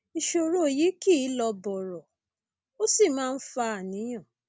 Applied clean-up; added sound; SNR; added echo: none; none; none; none.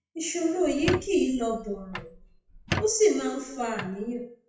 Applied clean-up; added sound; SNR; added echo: classical method WPE with log-MMSE.